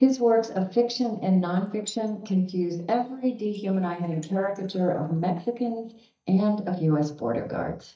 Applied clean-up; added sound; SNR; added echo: neural mask model DeepFilterNet 3.